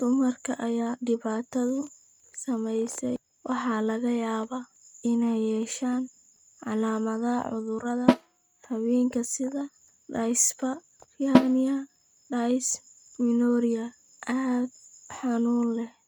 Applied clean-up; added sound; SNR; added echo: neural mask model RNNoise.